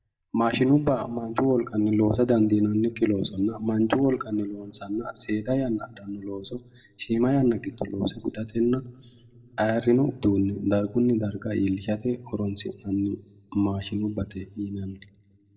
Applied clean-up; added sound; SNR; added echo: none; none; none; reverberation time 1.5 s.